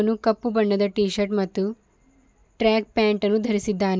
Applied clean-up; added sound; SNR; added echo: none; none; none; none.